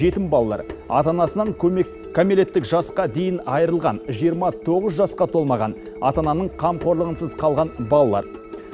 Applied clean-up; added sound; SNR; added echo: none; none; none; none.